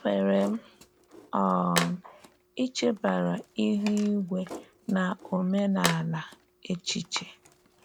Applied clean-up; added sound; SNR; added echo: none; Tools; 11 dB; none.